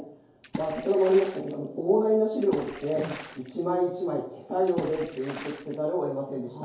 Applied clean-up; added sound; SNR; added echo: none; Water / Splash, splatter; 15 dB; reverberation time 2.4 s.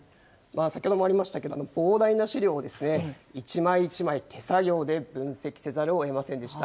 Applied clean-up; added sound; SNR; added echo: none; none; none; none.